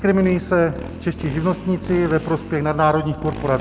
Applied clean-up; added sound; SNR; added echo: none; Motorcycle; 13 dB; none.